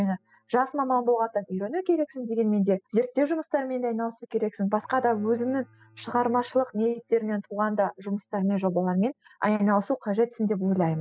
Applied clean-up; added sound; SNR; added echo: classical method spectral subtraction.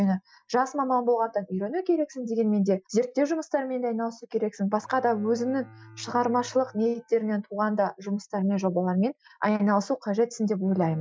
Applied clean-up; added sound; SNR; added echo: classical method Wiener filter.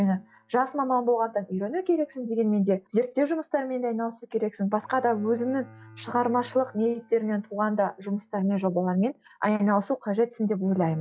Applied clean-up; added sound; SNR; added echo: classical method log-MMSE.